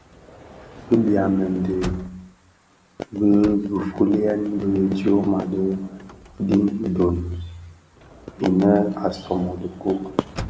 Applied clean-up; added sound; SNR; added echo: none; Sliding door / Motor vehicle (road); 18 dB; none.